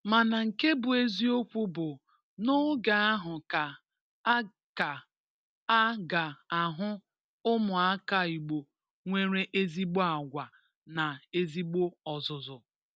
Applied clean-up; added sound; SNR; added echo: none; none; none; none.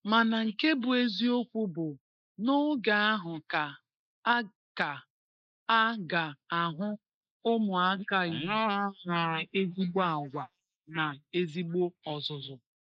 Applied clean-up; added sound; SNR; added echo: neural mask model Resemble Enhance denoiser.